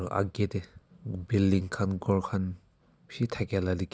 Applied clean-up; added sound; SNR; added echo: none; none; none; none.